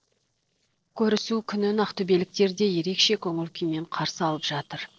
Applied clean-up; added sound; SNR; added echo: neural separator model SepFormer DNS4.